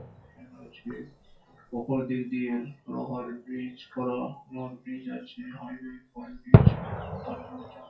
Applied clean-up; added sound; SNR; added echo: classical method WPE with log-MMSE.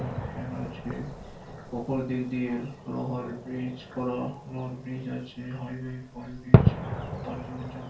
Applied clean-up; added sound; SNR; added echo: none; Fireworks; -4 dB; reverberation time 0.2 s.